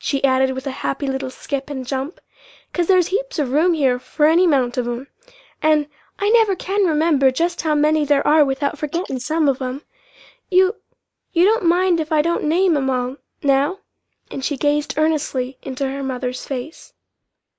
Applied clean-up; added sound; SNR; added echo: neural mask model Resemble Enhance denoiser.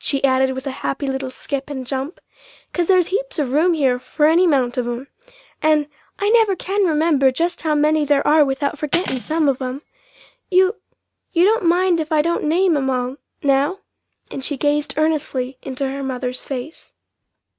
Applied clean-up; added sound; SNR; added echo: neural mask model RNNoise.